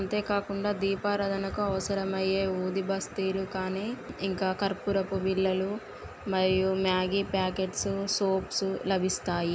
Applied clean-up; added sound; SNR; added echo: none; none; none; none.